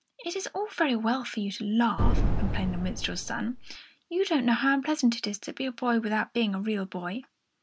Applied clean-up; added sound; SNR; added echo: none; Boom; -3 dB; none.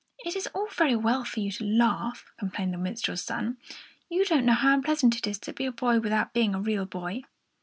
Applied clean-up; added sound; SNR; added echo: none; none; none; none.